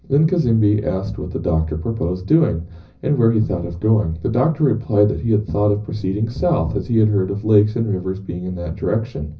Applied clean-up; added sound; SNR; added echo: none; none; none; reverberation time 0.4 s.